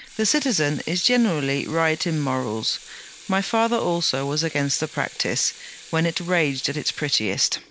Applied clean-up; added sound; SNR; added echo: none; Sink (filling or washing) / Water tap, faucet; 19 dB; none.